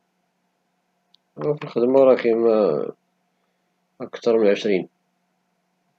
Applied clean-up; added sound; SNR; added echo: none; none; none; none.